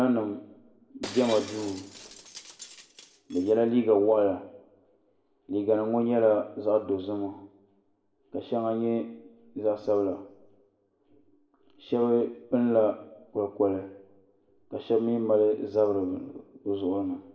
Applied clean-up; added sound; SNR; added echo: none; Shatter; 17 dB; reverberation time 0.7 s.